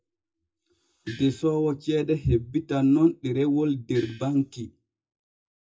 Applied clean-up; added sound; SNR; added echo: classical method WPE with log-MMSE.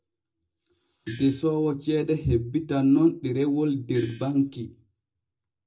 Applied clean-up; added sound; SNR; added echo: none; Gong; 20 dB; reverberation time 0.2 s.